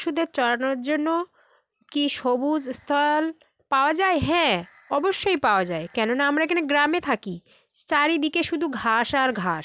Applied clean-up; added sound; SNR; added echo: none; none; none; none.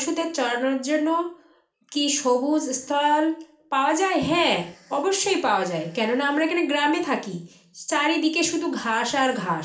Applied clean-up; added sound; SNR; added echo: none; none; none; reverberation time 0.4 s.